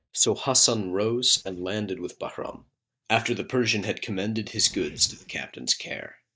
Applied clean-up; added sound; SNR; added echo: neural mask model DeepFilterNet 3.